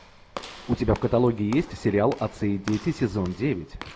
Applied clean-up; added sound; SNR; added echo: none; Walk, footsteps / Slam; 17 dB; none.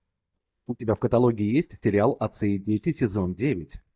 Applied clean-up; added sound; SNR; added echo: neural mask model DeepFilterNet 3.